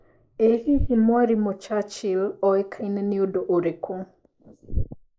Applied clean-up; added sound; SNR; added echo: neural mask model Resemble Enhance denoiser.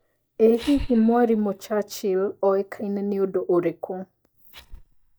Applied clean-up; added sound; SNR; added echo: neural mask model DeepFilterNet 3.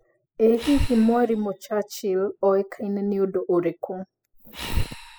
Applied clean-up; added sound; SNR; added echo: classical method spectral subtraction.